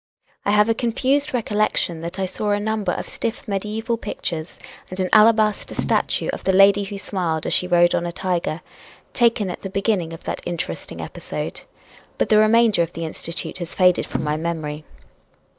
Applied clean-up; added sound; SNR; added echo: neural mask model DeepFilterNet 3.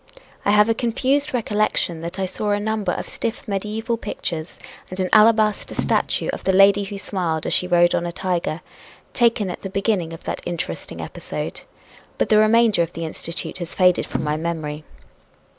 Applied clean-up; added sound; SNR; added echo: none; Percussion; 10 dB; none.